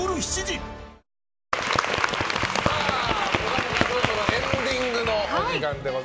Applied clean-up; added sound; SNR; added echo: none; none; none; none.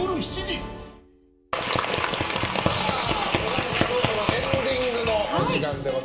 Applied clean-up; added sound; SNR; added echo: none; Drum; 16 dB; reverberation time 0.6 s.